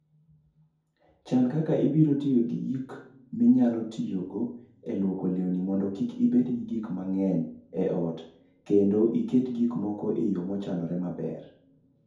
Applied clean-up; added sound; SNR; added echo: none; none; none; reverberation time 0.6 s.